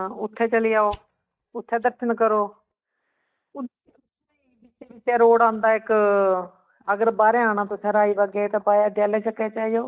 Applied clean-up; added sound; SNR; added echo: neural mask model DeepFilterNet 3.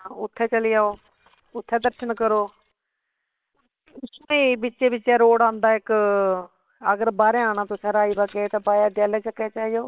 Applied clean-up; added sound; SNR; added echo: neural separator model SepFormer WHAM!.